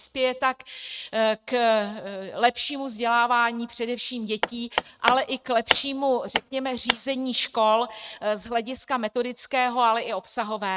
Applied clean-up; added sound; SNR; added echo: neural mask model RNNoise.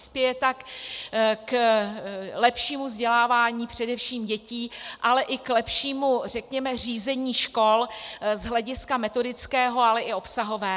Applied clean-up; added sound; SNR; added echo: none; none; none; none.